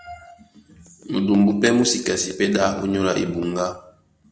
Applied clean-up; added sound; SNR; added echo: none; none; none; none.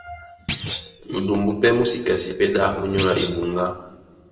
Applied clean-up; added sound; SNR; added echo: none; Thump, thud; 7 dB; reverberation time 1.1 s.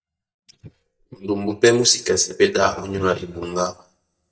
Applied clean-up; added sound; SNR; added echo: neural mask model DeepFilterNet 3.